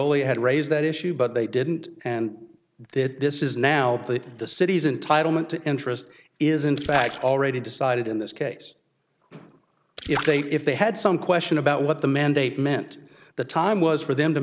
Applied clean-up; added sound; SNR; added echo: none; Splash, splatter; 13 dB; none.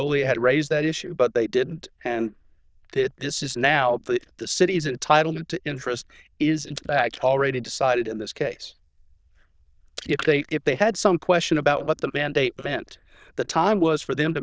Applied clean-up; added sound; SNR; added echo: neural diffusion model UNIVERSE++.